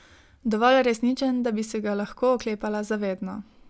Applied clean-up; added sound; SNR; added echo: none; none; none; none.